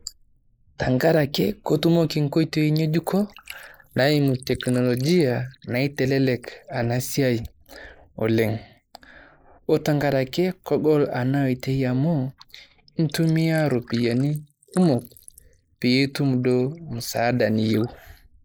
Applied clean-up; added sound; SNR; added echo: neural mask model Resemble Enhance denoiser.